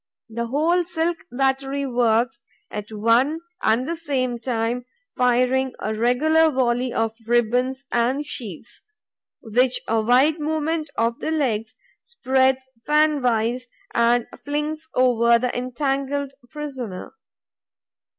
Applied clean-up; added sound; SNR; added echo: none; none; none; none.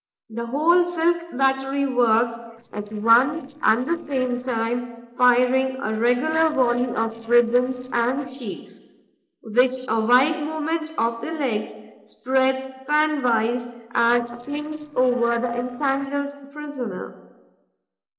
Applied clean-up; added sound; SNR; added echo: neural separator model SepFormer DNS4.